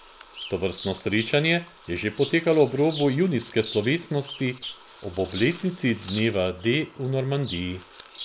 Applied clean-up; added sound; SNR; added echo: none; Bird vocalization, bird call, bird song; 16 dB; none.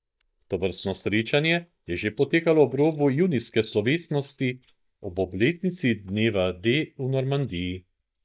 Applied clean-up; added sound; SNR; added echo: neural mask model DeepFilterNet 3.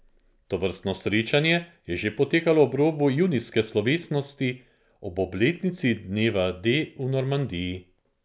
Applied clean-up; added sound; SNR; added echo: none; none; none; none.